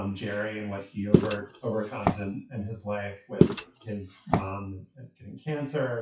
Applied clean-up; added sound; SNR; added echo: classical method WPE with log-MMSE.